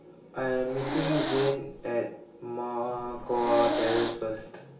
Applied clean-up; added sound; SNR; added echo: none; Hiss; 2 dB; reverberation time 0.3 s.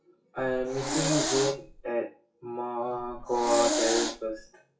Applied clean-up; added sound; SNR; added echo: classical method WPE with log-MMSE.